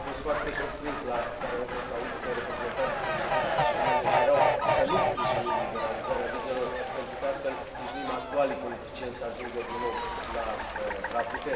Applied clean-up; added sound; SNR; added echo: none; Fowl; -3 dB; reverberation time 1.6 s.